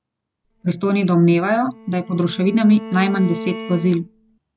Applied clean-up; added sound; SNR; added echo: none; Bowed string instrument; 15 dB; none.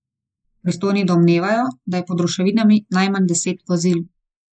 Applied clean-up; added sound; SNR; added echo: neural mask model Resemble Enhance denoiser.